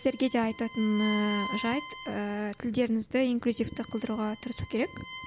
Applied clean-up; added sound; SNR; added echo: none; Bowed string instrument; 12 dB; none.